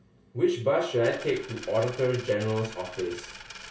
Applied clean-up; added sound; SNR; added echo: none; Coin (dropping); 15 dB; reverberation time 0.2 s.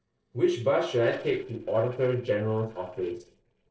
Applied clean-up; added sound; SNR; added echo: neural separator model SepFormer DNS4.